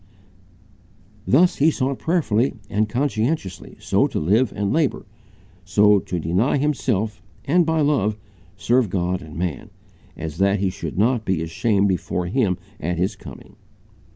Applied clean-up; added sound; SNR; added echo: none; none; none; none.